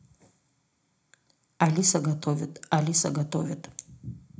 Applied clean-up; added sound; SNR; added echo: none; none; none; reverberation time 0.4 s.